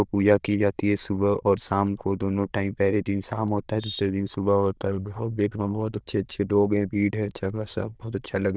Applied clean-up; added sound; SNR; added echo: neural diffusion model UNIVERSE++.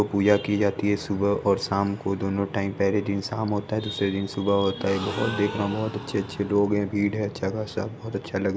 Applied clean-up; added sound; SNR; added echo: none; Gasp; 13 dB; none.